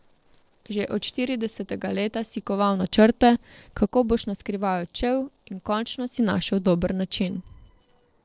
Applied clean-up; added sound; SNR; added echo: neural separator model SepFormer DNS4.